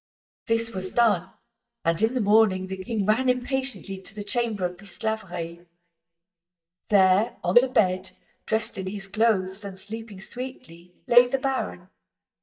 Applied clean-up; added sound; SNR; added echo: neural mask model DeepFilterNet 3.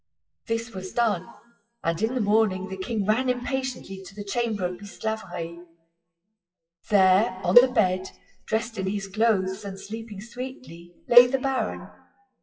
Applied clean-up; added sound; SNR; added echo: classical method WPE with log-MMSE.